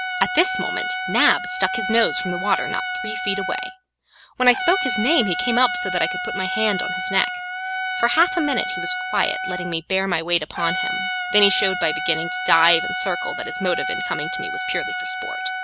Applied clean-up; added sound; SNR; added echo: none; Trumpet; 3 dB; none.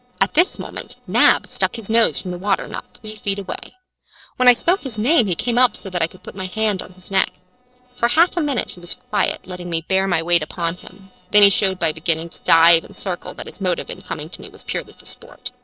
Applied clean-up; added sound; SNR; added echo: neural separator model SepFormer DNS4.